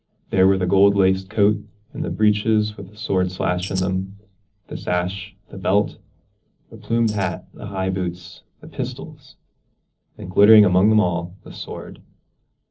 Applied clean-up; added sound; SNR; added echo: neural separator model SepFormer DNS4.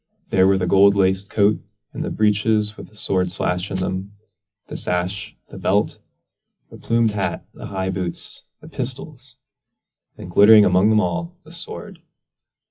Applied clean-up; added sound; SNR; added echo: classical method WPE with log-MMSE.